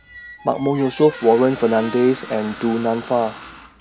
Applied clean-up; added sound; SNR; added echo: none; Squeak; 16 dB; none.